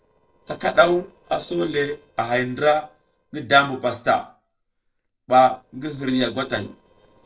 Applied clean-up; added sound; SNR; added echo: neural separator model SepFormer DNS4.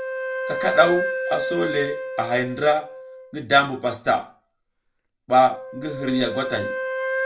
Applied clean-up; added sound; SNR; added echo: none; Wind instrument, woodwind instrument; 6 dB; reverberation time 0.2 s.